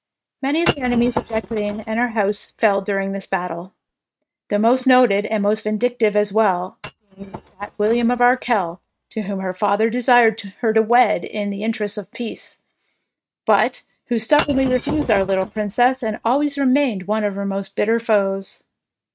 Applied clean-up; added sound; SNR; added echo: neural mask model RNNoise.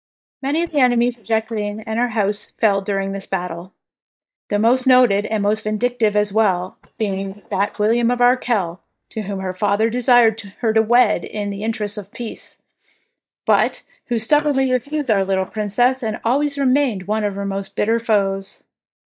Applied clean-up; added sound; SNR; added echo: neural mask model DeepFilterNet 3.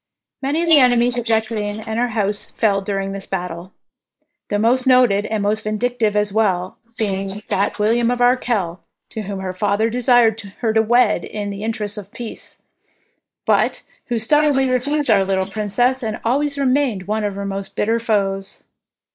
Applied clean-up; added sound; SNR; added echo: neural mask model Resemble Enhance denoiser.